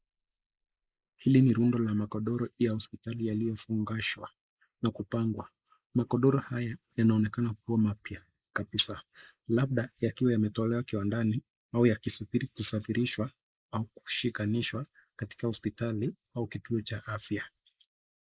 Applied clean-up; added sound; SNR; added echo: neural mask model Resemble Enhance denoiser.